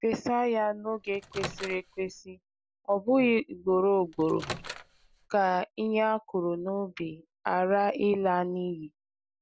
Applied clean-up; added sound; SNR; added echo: none; Microwave oven; 13 dB; none.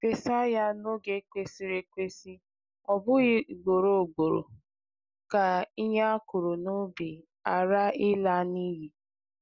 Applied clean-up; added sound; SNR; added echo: none; none; none; none.